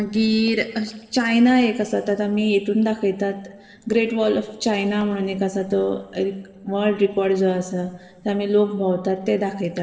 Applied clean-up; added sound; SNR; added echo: neural separator model SepFormer DNS4.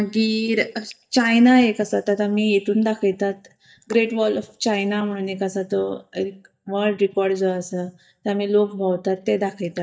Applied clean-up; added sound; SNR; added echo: neural mask model DeepFilterNet 3.